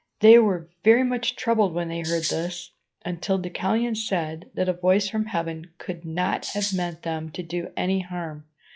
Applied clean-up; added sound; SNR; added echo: classical method log-MMSE.